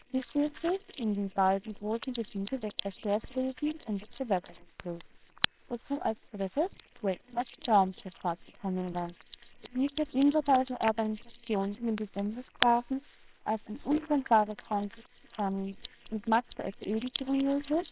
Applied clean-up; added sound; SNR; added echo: neural separator model SepFormer WHAMR!.